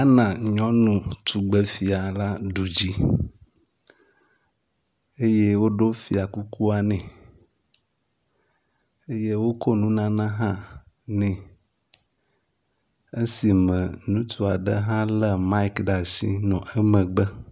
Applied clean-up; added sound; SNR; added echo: none; none; none; none.